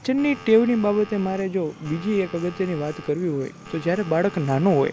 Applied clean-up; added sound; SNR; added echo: none; Telephone; 19 dB; none.